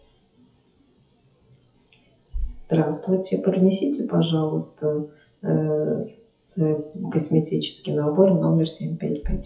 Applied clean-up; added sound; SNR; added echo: classical method WPE with log-MMSE.